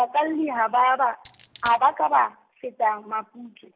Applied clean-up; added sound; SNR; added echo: none; Coin (dropping); 19 dB; none.